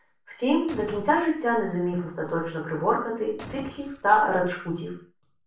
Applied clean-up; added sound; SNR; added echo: none; Boom; 18 dB; reverberation time 0.3 s.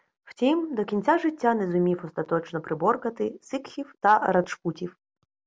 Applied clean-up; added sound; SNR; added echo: none; none; none; none.